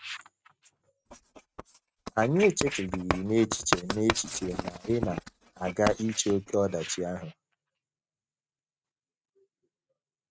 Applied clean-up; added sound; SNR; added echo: neural mask model RNNoise.